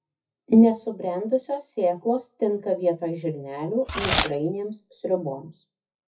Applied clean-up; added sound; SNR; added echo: classical method WPE with log-MMSE.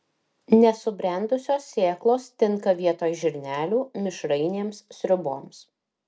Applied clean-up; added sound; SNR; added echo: none; none; none; none.